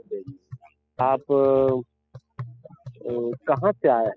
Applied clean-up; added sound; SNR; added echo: classical method spectral subtraction.